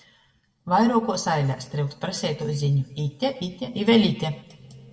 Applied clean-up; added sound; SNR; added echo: none; none; none; reverberation time 1.4 s.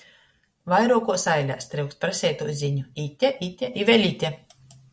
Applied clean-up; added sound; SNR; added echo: none; none; none; none.